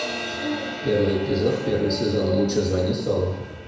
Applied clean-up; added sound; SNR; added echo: none; Crash cymbal; 11 dB; reverberation time 1.0 s.